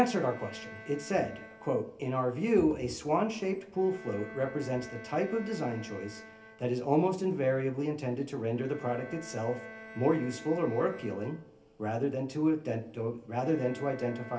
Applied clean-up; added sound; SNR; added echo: none; Bowed string instrument; 18 dB; reverberation time 0.3 s.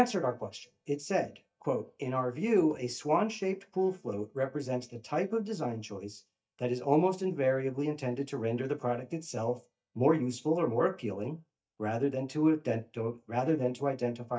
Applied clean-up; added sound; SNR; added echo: neural mask model DeepFilterNet 3.